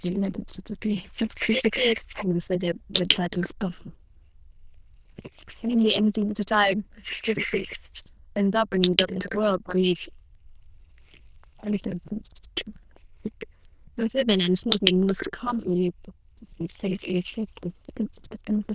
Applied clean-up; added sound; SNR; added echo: neural diffusion model UNIVERSE++.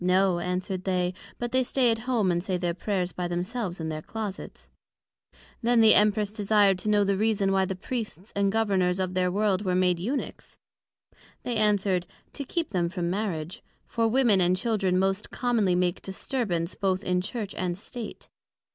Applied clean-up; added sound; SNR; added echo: none; none; none; none.